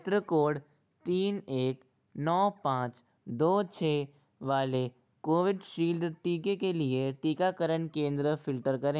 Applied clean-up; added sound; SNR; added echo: none; none; none; none.